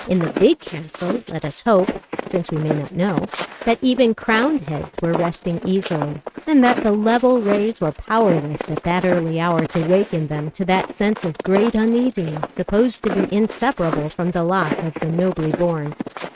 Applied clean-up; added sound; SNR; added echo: neural mask model RNNoise.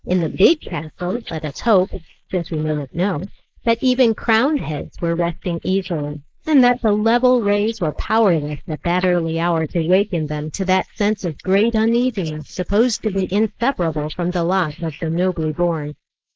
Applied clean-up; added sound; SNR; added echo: neural mask model Resemble Enhance denoiser.